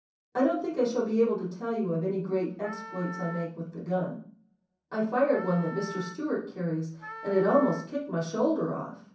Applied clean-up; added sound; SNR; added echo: none; Wind instrument, woodwind instrument; 14 dB; reverberation time 0.6 s.